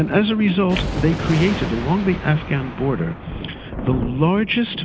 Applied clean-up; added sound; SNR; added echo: none; Thunder; 8 dB; none.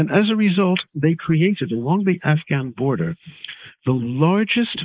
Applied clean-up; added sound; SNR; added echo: neural mask model Resemble Enhance denoiser.